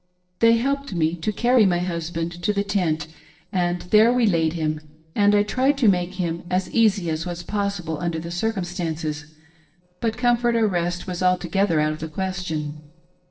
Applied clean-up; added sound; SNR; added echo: neural separator model SepFormer DNS4.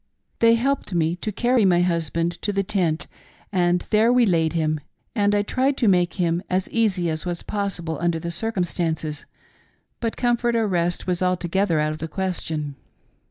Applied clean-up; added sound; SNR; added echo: none; none; none; none.